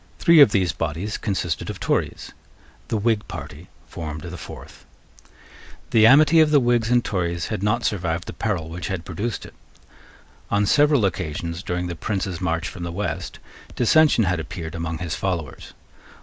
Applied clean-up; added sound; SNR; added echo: none; none; none; none.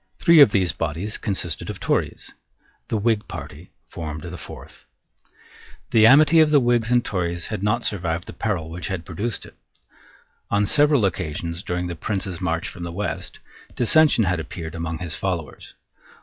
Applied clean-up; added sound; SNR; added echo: classical method log-MMSE.